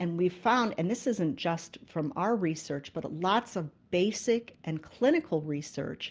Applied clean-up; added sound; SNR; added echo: none; none; none; none.